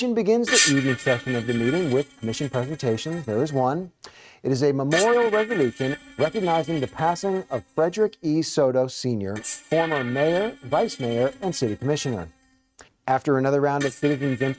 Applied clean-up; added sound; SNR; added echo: neural mask model RNNoise.